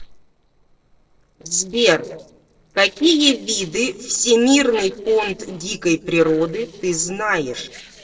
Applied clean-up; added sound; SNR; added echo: neural separator model SepFormer DNS4.